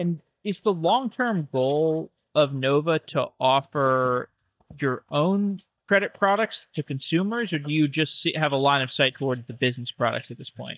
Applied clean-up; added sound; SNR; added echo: neural mask model DeepFilterNet 3.